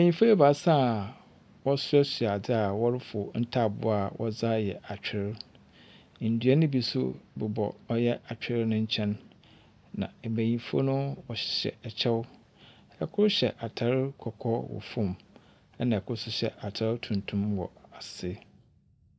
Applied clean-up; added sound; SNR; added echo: none; none; none; none.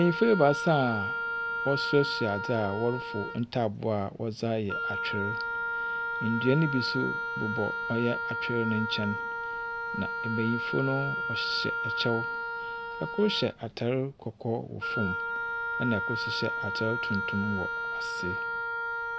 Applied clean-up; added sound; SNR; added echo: none; Wind instrument, woodwind instrument; 2 dB; none.